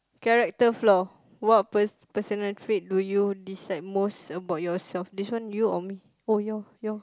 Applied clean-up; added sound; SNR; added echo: none; none; none; none.